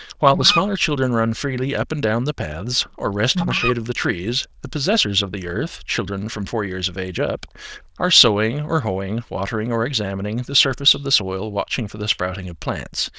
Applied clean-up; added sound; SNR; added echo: neural diffusion model UNIVERSE++.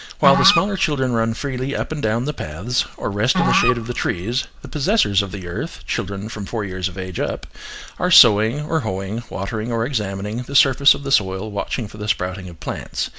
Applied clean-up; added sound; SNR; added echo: none; Musical instrument; 5 dB; none.